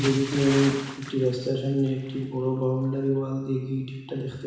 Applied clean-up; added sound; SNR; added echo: none; Bathtub (filling or washing) / Splash, splatter; 14 dB; reverberation time 1.0 s.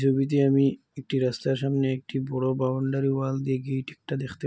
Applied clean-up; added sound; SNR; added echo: none; none; none; none.